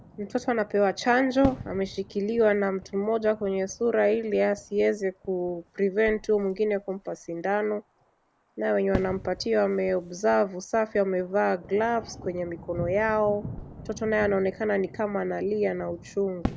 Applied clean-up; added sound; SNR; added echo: none; Thunder + Fireworks; 15 dB; none.